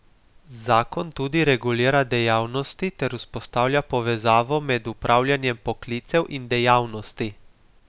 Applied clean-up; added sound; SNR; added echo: none; none; none; none.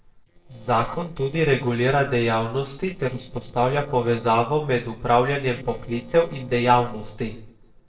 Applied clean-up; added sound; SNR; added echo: neural separator model SepFormer DNS4.